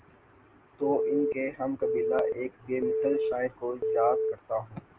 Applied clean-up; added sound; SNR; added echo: none; Telephone; -2 dB; none.